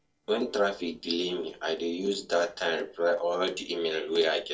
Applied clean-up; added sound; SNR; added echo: neural separator model SepFormer DNS4.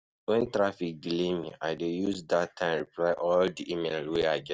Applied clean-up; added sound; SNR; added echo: none; none; none; none.